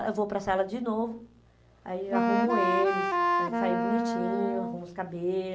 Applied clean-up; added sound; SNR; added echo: none; Wind instrument, woodwind instrument; -4 dB; none.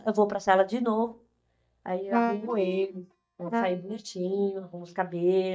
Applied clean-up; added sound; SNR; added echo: neural mask model DeepFilterNet 3.